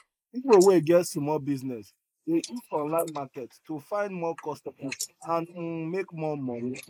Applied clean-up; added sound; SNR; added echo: neural mask model Resemble Enhance denoiser.